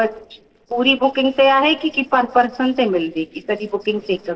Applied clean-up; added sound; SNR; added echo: neural separator model SepFormer DNS4.